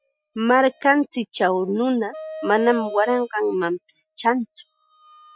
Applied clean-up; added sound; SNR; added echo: classical method Wiener filter.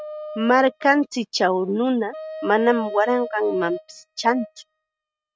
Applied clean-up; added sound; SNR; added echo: neural mask model RNNoise.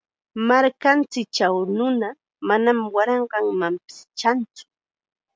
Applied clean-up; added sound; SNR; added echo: none; none; none; none.